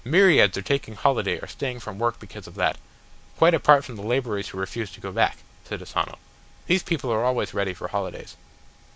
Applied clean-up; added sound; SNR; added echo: none; none; none; none.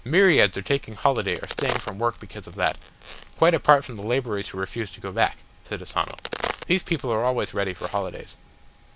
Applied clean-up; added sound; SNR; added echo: none; Crack; 11 dB; none.